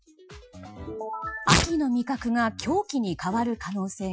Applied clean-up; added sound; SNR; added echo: classical method Wiener filter.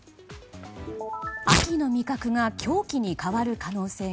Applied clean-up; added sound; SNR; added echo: none; Tearing; 2 dB; none.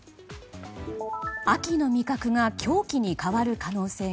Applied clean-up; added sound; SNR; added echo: none; none; none; none.